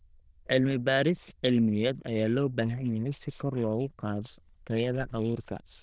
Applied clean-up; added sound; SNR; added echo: neural diffusion model UNIVERSE++.